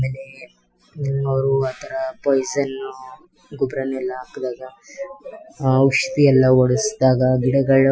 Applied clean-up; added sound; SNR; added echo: classical method Wiener filter.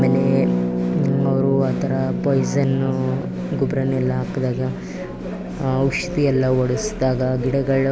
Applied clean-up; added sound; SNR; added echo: none; Harp; 5 dB; none.